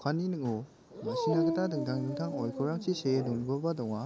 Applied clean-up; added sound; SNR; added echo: none; Dog; 3 dB; none.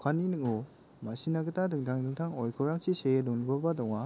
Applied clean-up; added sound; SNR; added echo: none; none; none; none.